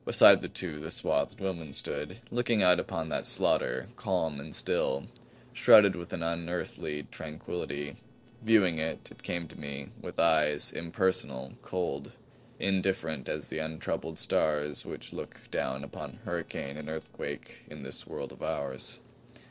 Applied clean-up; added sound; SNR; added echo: neural separator model SepFormer DNS4.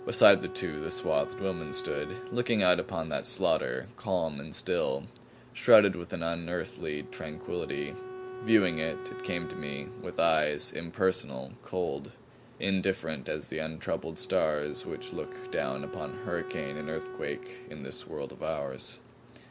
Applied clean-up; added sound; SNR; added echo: none; Wind instrument, woodwind instrument; 13 dB; none.